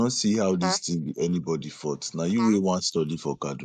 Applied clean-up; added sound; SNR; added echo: neural mask model Resemble Enhance denoiser.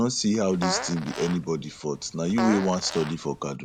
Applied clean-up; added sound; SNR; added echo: none; Fart; 9 dB; none.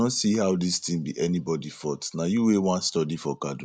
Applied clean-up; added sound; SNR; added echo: none; none; none; none.